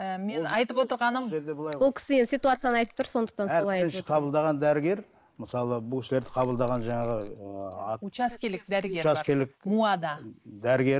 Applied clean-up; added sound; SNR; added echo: neural mask model Resemble Enhance denoiser.